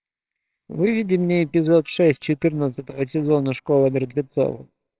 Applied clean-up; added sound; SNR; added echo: neural separator model SepFormer WHAMR!.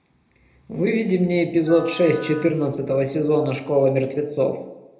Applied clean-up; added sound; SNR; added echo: none; Wind instrument, woodwind instrument; 18 dB; reverberation time 0.7 s.